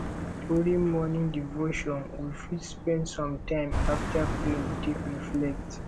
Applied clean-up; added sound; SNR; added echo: none; Car passing by; 3 dB; none.